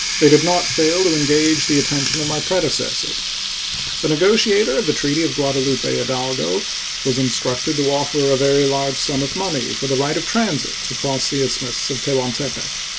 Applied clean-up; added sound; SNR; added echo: none; Water tap, faucet; 4 dB; none.